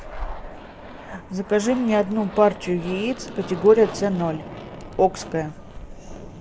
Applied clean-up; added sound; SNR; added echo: none; Animal + Aircraft; 12 dB; none.